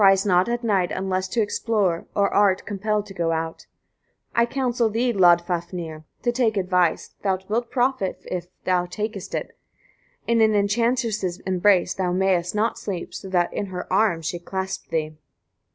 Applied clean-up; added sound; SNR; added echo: none; none; none; none.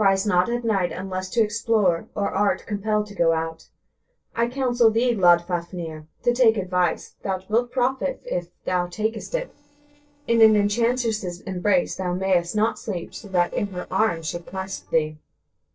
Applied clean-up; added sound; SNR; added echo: neural separator model SepFormer DNS4.